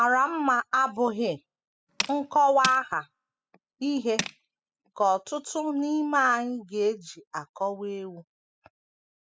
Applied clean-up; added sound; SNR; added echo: classical method spectral subtraction.